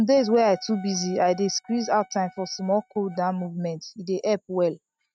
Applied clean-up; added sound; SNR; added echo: neural mask model RNNoise.